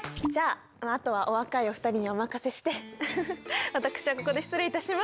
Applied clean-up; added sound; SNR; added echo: none; none; none; none.